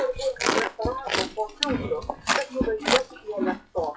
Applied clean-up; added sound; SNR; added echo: classical method WPE with log-MMSE.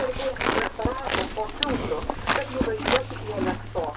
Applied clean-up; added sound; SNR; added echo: none; Livestock, farm animals, working animals; -3 dB; reverberation time 0.2 s.